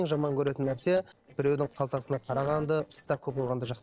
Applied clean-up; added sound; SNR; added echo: neural separator model SepFormer DNS4.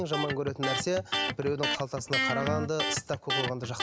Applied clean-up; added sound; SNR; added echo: none; Electric guitar; 0 dB; none.